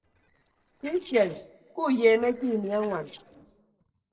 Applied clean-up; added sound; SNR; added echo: neural separator model SepFormer DNS4.